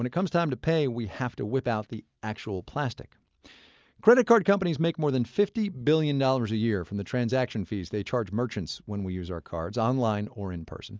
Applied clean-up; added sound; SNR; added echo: none; none; none; none.